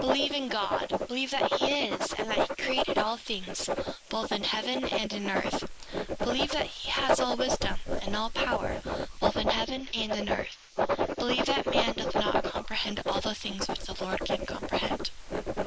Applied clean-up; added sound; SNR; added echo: neural mask model Resemble Enhance denoiser.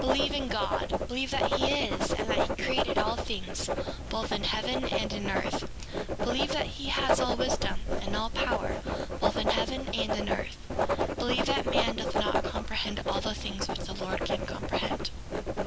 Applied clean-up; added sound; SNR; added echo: none; Writing; -3 dB; none.